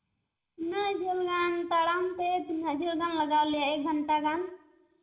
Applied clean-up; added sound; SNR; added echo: none; none; none; reverberation time 0.8 s.